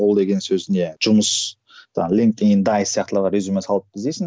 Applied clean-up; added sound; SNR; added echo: none; none; none; none.